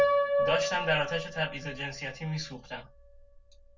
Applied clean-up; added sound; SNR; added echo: none; Piano; -1 dB; reverberation time 0.1 s.